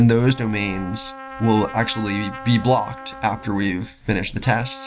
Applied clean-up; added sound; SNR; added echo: none; Trumpet; 16 dB; none.